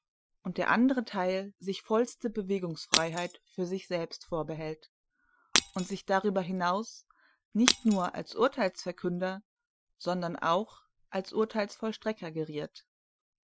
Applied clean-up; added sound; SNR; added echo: classical method Wiener filter.